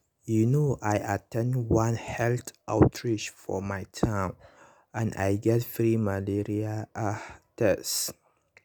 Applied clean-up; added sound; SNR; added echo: none; none; none; none.